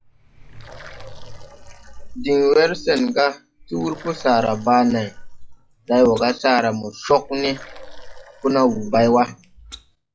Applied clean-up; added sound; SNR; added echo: classical method log-MMSE.